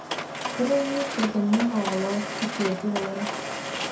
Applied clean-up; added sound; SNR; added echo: none; Mechanisms; 4 dB; reverberation time 0.4 s.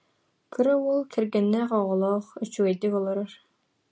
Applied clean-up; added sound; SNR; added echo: none; none; none; none.